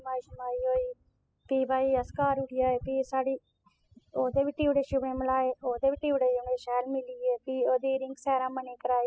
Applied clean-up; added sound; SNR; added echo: classical method spectral subtraction.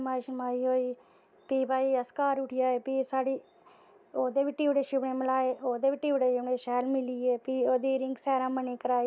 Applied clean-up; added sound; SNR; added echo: none; none; none; none.